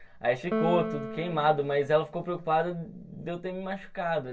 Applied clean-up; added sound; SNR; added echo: none; Piano; 8 dB; reverberation time 0.1 s.